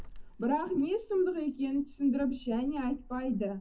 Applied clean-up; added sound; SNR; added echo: none; Tearing / Wood; 17 dB; reverberation time 0.4 s.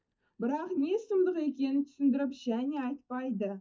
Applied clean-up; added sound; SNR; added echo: neural mask model DeepFilterNet 3.